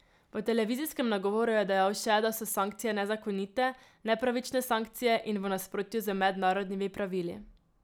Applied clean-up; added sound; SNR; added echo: none; none; none; none.